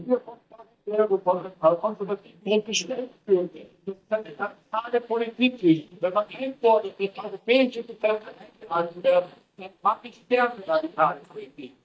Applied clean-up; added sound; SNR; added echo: neural mask model DeepFilterNet 3.